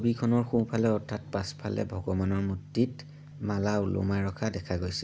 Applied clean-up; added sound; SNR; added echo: none; none; none; none.